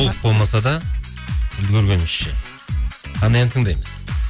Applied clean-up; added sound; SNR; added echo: none; none; none; none.